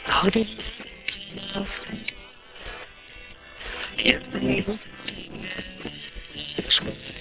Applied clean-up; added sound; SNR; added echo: neural separator model SepFormer WHAM!.